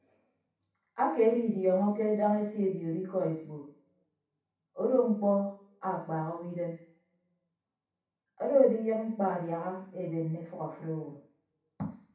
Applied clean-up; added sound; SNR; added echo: none; none; none; reverberation time 0.7 s.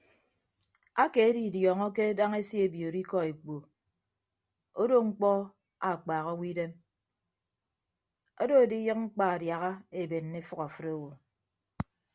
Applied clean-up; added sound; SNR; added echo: none; none; none; none.